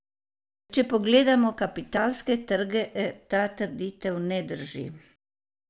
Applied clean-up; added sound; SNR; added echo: none; none; none; none.